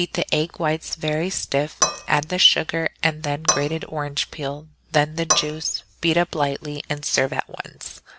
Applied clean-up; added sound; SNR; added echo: none; Cutlery, silverware / Dishes, pots, and pans; 2 dB; none.